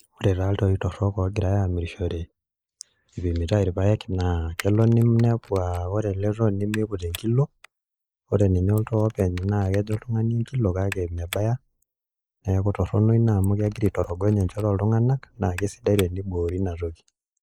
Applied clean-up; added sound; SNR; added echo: neural mask model Resemble Enhance denoiser.